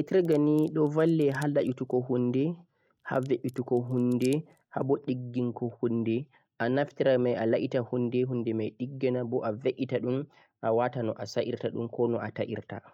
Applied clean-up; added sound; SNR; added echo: neural mask model RNNoise.